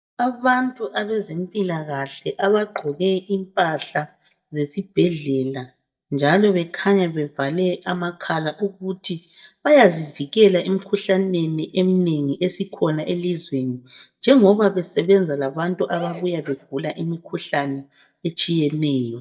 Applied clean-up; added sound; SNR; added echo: neural mask model DeepFilterNet 3.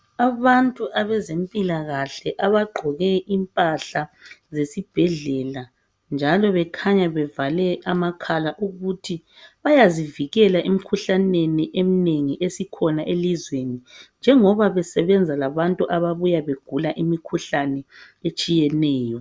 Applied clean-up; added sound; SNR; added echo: none; none; none; none.